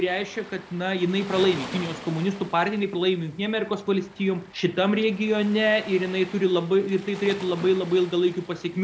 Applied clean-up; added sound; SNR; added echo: none; Waves, surf; 17 dB; none.